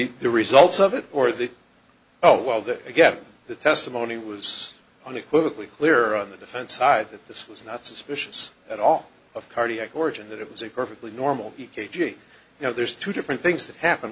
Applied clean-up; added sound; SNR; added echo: none; none; none; none.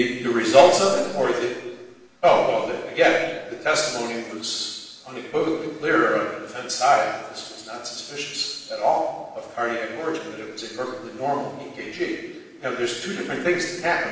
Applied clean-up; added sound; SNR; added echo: none; none; none; reverberation time 1.1 s.